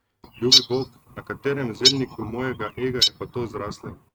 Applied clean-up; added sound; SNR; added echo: neural mask model RNNoise.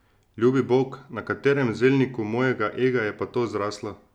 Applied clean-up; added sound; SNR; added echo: none; none; none; none.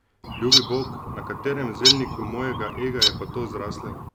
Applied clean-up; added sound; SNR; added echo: none; Bird; -4 dB; none.